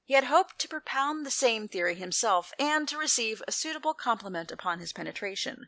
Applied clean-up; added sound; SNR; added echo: none; none; none; none.